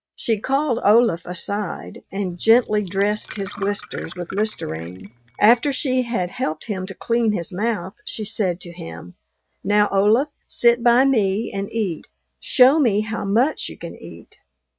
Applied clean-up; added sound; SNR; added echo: neural mask model RNNoise.